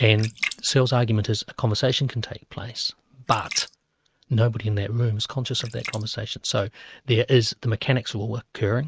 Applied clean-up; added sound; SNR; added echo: neural mask model RNNoise.